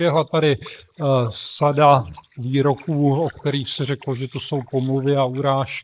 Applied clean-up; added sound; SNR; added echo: neural mask model Resemble Enhance denoiser.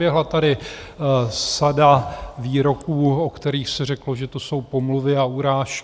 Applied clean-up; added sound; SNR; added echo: none; none; none; none.